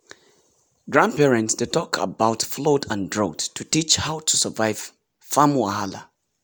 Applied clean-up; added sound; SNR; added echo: none; none; none; none.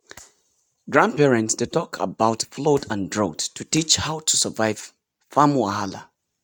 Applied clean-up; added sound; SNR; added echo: neural mask model RNNoise.